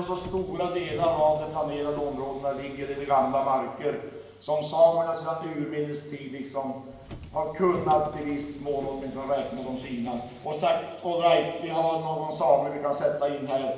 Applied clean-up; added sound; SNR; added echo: none; Subway, metro, underground; 17 dB; reverberation time 1.0 s.